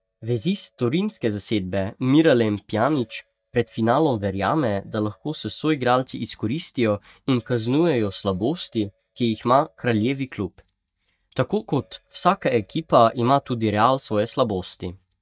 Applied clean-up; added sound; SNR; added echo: neural mask model DeepFilterNet 3.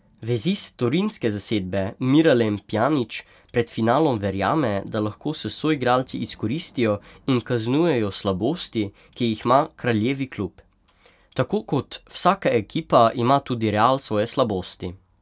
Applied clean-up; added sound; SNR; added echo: none; none; none; none.